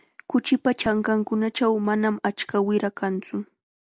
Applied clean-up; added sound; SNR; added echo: none; none; none; none.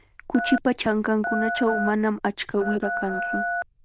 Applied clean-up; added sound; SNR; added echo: neural diffusion model UNIVERSE++.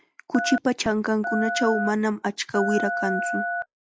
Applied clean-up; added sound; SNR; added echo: classical method log-MMSE.